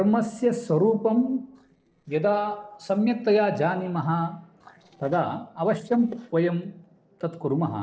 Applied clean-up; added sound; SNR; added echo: neural separator model SepFormer DNS4.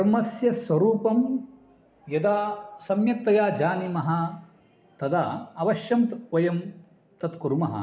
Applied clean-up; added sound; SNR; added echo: none; none; none; none.